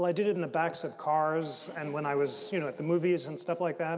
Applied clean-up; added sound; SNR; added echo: none; none; none; none.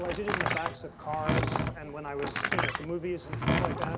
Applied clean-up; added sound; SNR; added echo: none; Door; -5 dB; none.